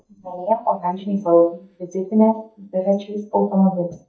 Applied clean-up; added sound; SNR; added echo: neural mask model DeepFilterNet 3.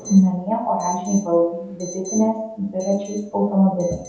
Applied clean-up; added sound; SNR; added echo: none; Alarm; 19 dB; reverberation time 0.8 s.